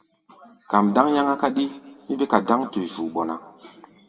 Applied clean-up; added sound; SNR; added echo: none; none; none; reverberation time 1.7 s.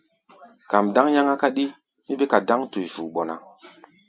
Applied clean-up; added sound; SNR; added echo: none; none; none; none.